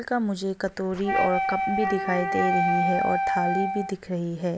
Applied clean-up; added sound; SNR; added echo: none; Wind instrument, woodwind instrument; -1 dB; none.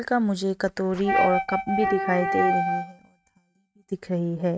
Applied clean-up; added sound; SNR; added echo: neural mask model RNNoise.